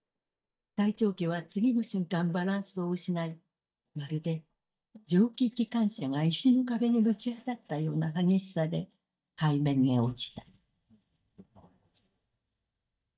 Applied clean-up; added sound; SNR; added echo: neural mask model DeepFilterNet 3.